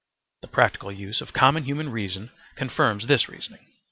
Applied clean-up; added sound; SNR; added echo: none; none; none; none.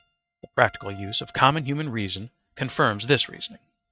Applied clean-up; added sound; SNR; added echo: neural mask model RNNoise.